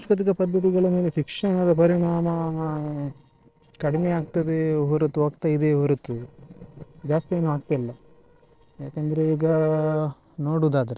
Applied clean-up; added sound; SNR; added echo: neural separator model SepFormer DNS4.